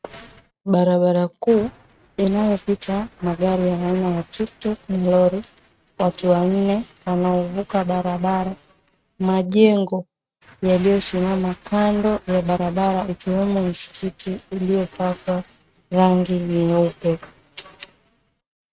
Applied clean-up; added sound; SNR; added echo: neural mask model RNNoise.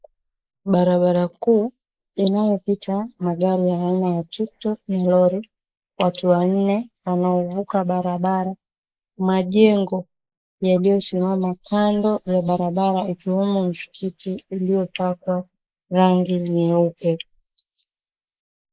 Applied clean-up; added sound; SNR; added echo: neural mask model Resemble Enhance denoiser.